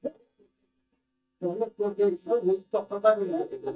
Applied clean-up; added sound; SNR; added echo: neural mask model DeepFilterNet 3.